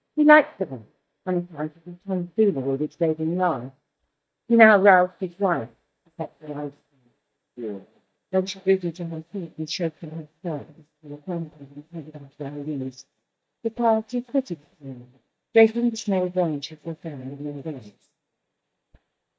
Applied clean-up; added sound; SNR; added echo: neural mask model DeepFilterNet 3.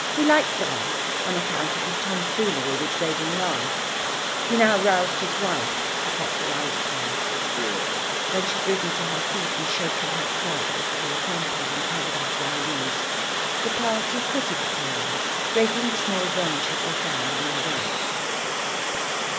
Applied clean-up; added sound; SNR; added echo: none; Water; -4 dB; none.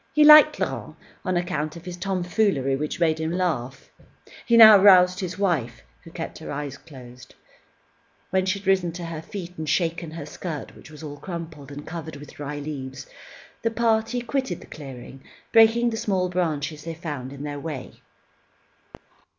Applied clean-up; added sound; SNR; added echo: none; none; none; none.